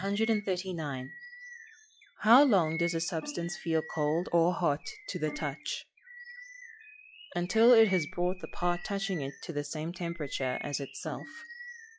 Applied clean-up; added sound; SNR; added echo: classical method log-MMSE.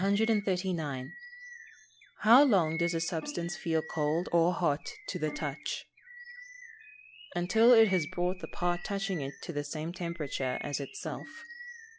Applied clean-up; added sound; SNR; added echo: none; Bowed string instrument + Bird vocalization, bird call, bird song; 15 dB; none.